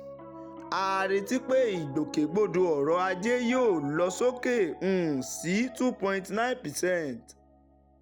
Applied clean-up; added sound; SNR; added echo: none; Piano; 16 dB; none.